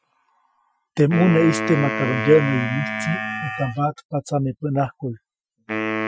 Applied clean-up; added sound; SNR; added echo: classical method Wiener filter.